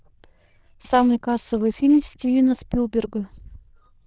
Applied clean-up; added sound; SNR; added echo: neural diffusion model UNIVERSE++.